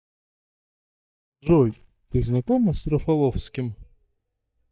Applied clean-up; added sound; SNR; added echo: neural mask model DeepFilterNet 3.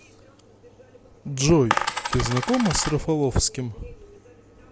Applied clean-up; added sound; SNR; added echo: none; Coin (dropping); 3 dB; none.